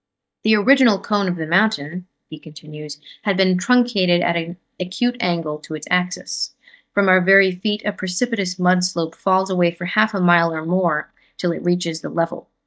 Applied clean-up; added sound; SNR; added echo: neural mask model DeepFilterNet 3.